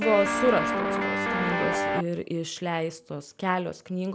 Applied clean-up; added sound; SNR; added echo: none; Guitar; -2 dB; none.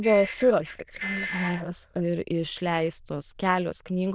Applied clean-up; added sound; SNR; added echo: neural diffusion model UNIVERSE++.